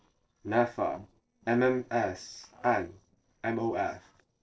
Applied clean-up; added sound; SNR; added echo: neural separator model SepFormer DNS4.